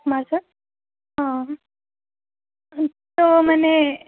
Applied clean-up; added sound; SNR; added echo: none; none; none; none.